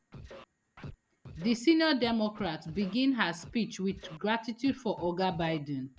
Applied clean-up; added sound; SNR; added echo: none; Scratching (performance technique); 19 dB; none.